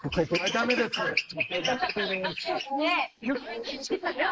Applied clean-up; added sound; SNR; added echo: neural mask model Resemble Enhance denoiser.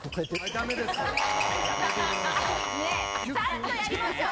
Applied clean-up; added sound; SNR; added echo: none; none; none; none.